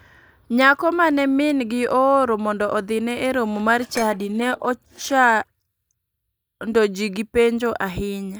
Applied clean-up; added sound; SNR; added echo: neural mask model DeepFilterNet 3.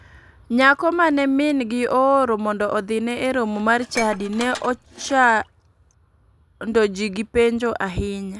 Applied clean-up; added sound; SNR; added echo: none; Dishes, pots, and pans; 16 dB; none.